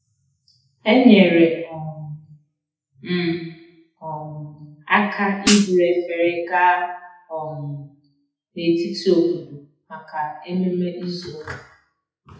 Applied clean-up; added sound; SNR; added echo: classical method WPE with log-MMSE.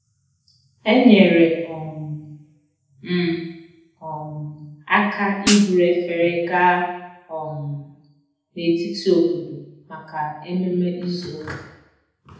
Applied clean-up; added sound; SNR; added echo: none; Hi-hat; 4 dB; reverberation time 0.8 s.